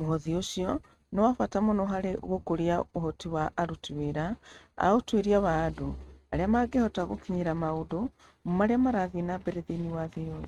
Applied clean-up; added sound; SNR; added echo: neural mask model RNNoise.